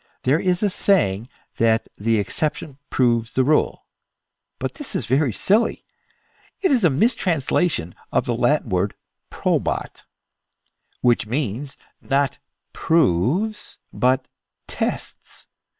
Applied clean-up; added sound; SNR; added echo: neural separator model SepFormer WHAM!.